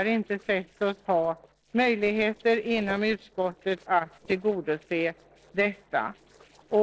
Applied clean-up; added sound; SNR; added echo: neural separator model SepFormer DNS4.